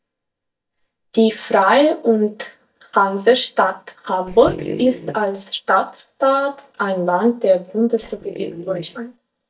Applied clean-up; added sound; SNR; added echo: neural mask model DeepFilterNet 3.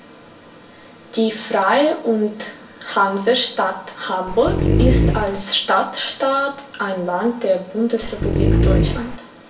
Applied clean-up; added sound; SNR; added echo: none; Dog; -4 dB; reverberation time 0.3 s.